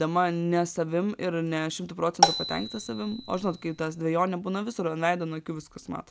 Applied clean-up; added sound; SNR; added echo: none; Marimba, xylophone; 1 dB; none.